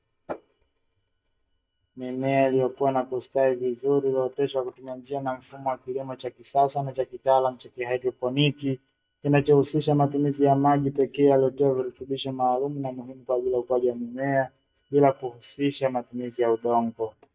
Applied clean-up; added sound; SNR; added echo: neural mask model DeepFilterNet 3.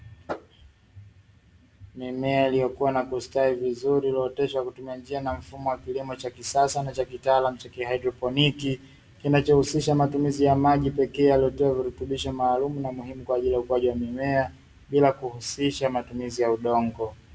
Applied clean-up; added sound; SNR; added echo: none; none; none; none.